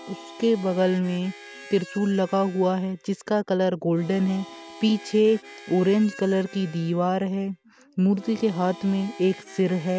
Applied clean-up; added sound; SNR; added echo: none; Harmonica; 20 dB; none.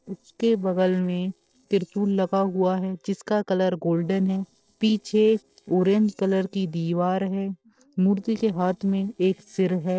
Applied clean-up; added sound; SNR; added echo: neural separator model SepFormer DNS4.